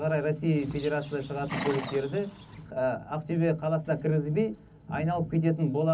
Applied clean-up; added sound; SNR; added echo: none; Livestock, farm animals, working animals; 12 dB; reverberation time 0.4 s.